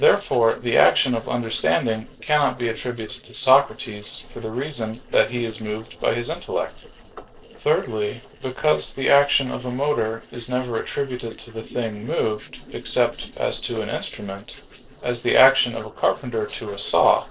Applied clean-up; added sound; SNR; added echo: neural separator model SepFormer DNS4.